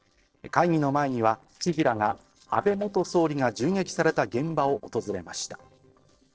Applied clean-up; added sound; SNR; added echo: neural separator model SepFormer DNS4.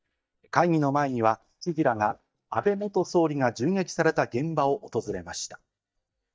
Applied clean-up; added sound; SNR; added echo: neural mask model DeepFilterNet 3.